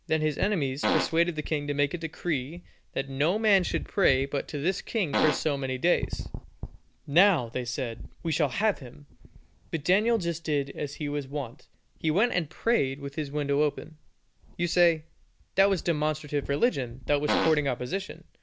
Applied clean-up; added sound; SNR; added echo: none; Fart; 0 dB; none.